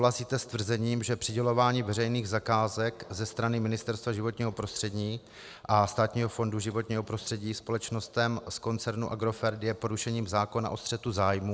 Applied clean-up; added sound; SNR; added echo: none; none; none; none.